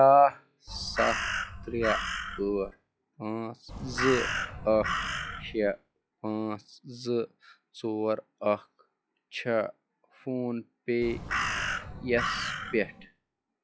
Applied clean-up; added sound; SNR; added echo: classical method log-MMSE.